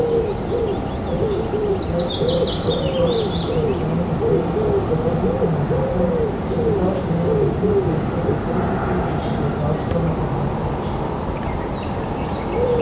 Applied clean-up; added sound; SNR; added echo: none; Bird; -5 dB; reverberation time 0.6 s.